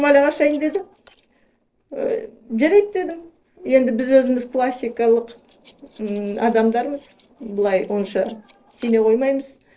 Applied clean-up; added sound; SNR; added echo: neural separator model SepFormer DNS4.